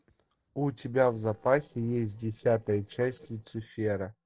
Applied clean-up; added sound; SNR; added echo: neural separator model SepFormer DNS4.